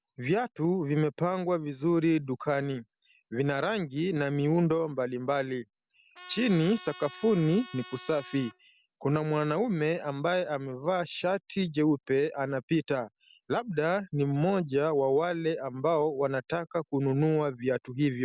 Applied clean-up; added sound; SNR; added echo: none; Trumpet; 19 dB; none.